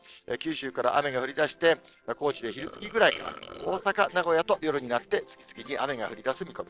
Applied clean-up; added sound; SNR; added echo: neural separator model SepFormer DNS4.